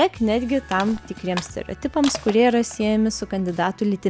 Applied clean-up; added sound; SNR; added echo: none; Crushing; 17 dB; none.